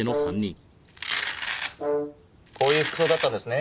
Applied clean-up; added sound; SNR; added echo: none; Brass instrument + Domestic sounds, home sounds; 3 dB; none.